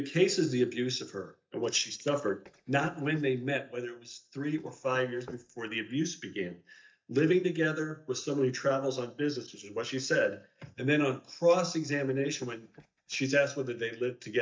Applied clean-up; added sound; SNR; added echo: neural mask model DeepFilterNet 3.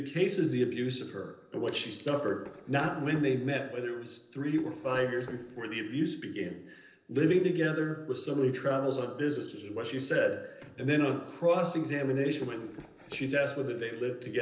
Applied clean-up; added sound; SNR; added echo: neural separator model SepFormer DNS4.